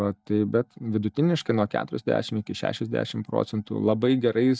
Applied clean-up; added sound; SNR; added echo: neural mask model DeepFilterNet 3.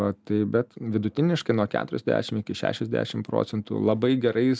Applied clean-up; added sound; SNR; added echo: none; none; none; none.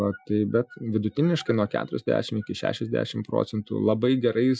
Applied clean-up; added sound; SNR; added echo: classical method Wiener filter.